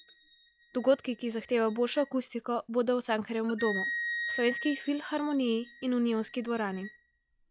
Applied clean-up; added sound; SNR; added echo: classical method log-MMSE.